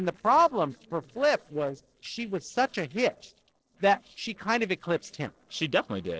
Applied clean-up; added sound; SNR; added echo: neural separator model SepFormer DNS4.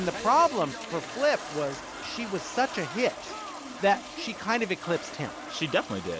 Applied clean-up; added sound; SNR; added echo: none; Toilet flush; 13 dB; none.